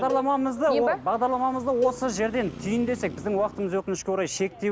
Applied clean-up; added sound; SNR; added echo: none; Traffic noise, roadway noise + Cowbell; 13 dB; none.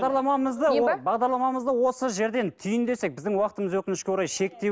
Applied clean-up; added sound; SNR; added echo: none; none; none; none.